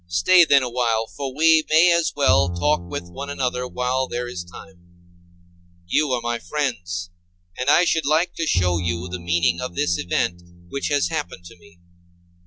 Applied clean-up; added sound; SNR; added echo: none; Bowed string instrument; 9 dB; none.